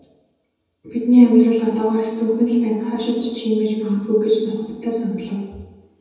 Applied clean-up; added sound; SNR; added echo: none; none; none; reverberation time 1.1 s.